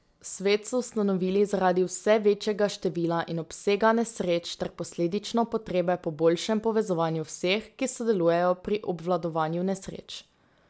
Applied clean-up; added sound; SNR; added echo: none; none; none; none.